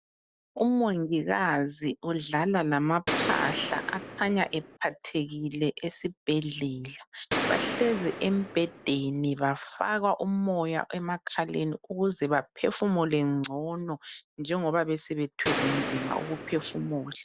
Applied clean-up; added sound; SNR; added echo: none; Gunshot, gunfire; 4 dB; none.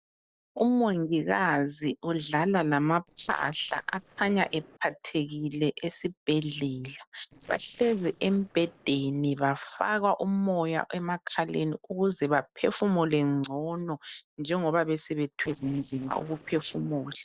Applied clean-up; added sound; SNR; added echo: neural separator model SepFormer DNS4.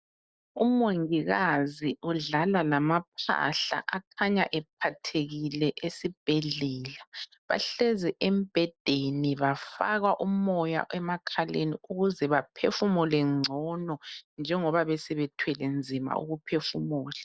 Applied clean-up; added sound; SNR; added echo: none; none; none; none.